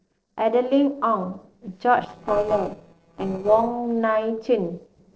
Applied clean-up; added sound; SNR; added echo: neural separator model SepFormer DNS4.